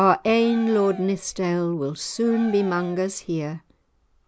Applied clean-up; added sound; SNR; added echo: none; Cheering; 20 dB; none.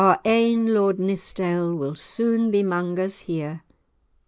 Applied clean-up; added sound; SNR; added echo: neural mask model Resemble Enhance denoiser.